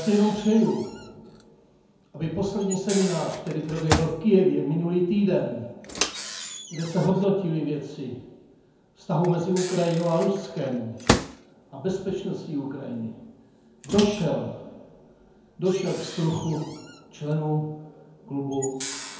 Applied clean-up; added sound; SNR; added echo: none; Microwave oven; 9 dB; reverberation time 0.9 s.